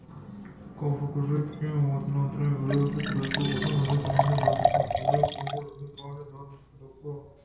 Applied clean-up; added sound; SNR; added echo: none; Liquid; 3 dB; reverberation time 0.5 s.